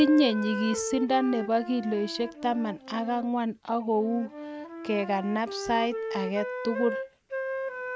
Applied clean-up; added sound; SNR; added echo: none; Wind instrument, woodwind instrument; 8 dB; none.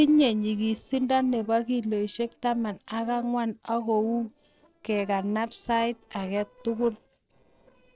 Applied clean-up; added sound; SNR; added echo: neural separator model SepFormer DNS4.